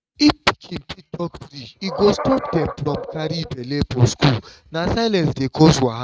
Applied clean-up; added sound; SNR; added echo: neural mask model RNNoise.